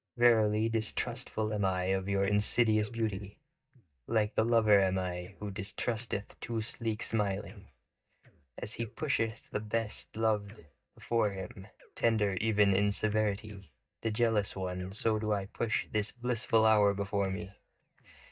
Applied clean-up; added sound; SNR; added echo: neural mask model DeepFilterNet 3.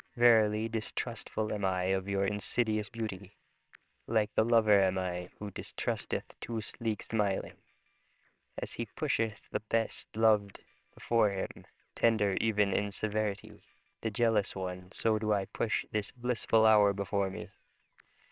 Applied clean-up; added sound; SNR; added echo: neural separator model SepFormer WHAMR!.